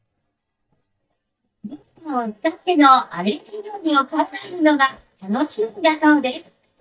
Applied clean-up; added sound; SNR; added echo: neural mask model DeepFilterNet 3.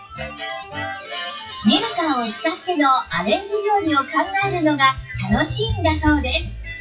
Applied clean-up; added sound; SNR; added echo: classical method WPE with log-MMSE.